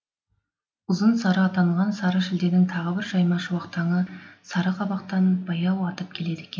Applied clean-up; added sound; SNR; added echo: none; none; none; none.